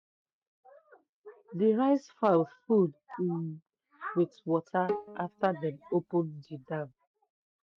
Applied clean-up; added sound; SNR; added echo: neural mask model RNNoise.